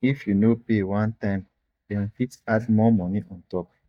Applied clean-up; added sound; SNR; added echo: neural mask model DeepFilterNet 3.